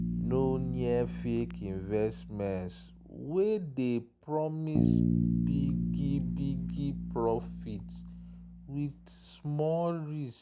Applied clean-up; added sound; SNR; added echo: none; Bass guitar; 1 dB; none.